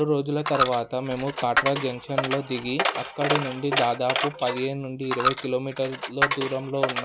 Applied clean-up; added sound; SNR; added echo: none; Coin (dropping); 2 dB; none.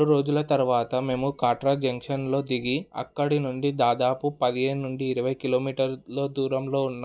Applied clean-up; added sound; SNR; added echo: none; none; none; none.